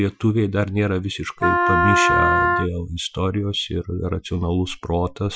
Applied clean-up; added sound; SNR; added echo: classical method Wiener filter.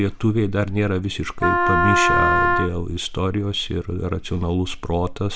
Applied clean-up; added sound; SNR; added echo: none; Wind instrument, woodwind instrument; -3 dB; none.